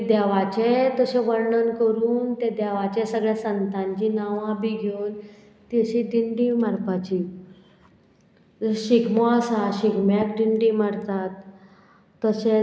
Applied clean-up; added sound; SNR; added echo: none; none; none; none.